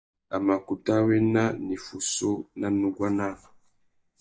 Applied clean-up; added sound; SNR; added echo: neural mask model DeepFilterNet 3.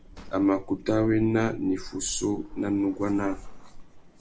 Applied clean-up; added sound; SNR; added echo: none; Sliding door; 14 dB; none.